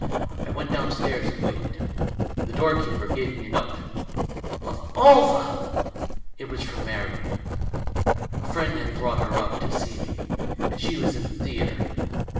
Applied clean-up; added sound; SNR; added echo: none; Writing; 0 dB; reverberation time 1.2 s.